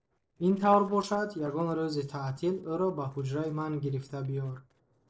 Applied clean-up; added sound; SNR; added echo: neural separator model SepFormer DNS4.